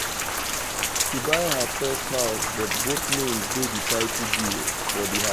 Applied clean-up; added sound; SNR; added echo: none; Rain; -4 dB; none.